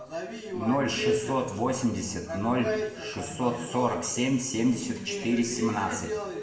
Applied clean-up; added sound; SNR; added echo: none; none; none; reverberation time 0.9 s.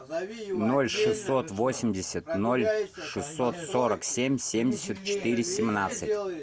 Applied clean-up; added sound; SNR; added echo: none; none; none; none.